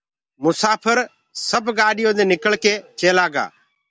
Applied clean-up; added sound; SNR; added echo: none; none; none; none.